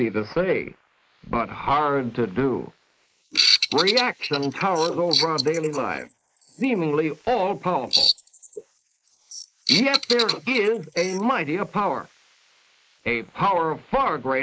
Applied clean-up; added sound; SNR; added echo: neural mask model Resemble Enhance denoiser.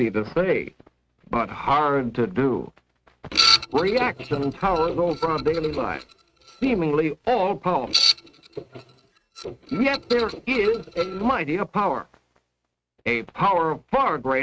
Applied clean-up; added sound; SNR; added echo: neural mask model RNNoise.